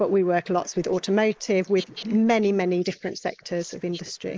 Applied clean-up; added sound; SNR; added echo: neural mask model Resemble Enhance denoiser.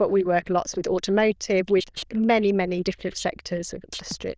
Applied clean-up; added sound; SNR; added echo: neural diffusion model UNIVERSE++.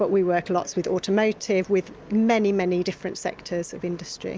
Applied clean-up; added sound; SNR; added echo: none; none; none; none.